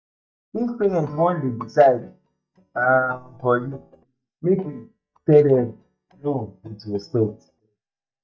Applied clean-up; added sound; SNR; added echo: neural mask model DeepFilterNet 3.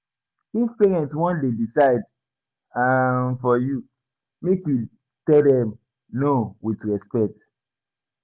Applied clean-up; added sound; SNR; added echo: none; none; none; none.